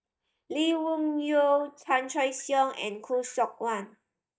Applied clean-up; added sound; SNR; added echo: neural mask model DeepFilterNet 3.